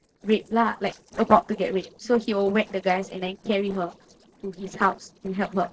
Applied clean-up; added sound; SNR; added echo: neural separator model SepFormer DNS4.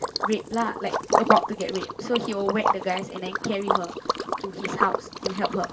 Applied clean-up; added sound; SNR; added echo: none; Liquid; 0 dB; reverberation time 0.1 s.